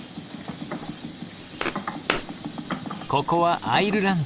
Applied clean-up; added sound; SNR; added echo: none; Walk, footsteps; 8 dB; none.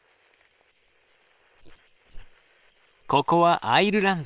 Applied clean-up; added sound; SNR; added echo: neural separator model SepFormer WHAM!.